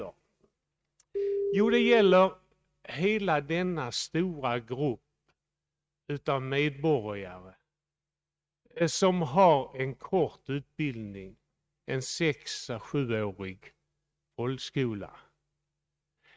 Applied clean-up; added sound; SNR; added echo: neural mask model RNNoise.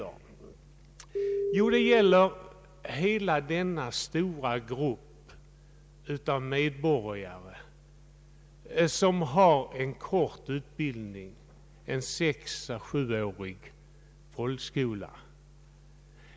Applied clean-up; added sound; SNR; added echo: none; Telephone; -1 dB; none.